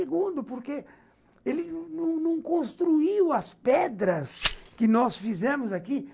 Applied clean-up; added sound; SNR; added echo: none; Glass; 9 dB; none.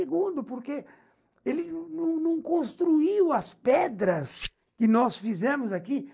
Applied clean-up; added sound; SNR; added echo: neural mask model DeepFilterNet 3.